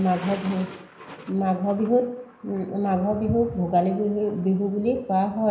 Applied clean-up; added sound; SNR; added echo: none; Thunder; 20 dB; reverberation time 0.9 s.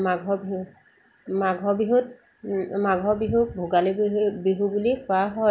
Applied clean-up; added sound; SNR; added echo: none; none; none; none.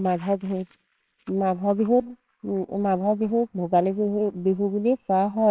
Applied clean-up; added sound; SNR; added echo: neural separator model SepFormer WHAMR!.